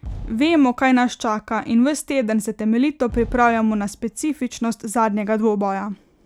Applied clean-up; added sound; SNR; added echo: none; Fireworks; 19 dB; none.